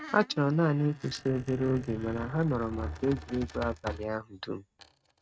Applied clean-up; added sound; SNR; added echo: neural mask model RNNoise.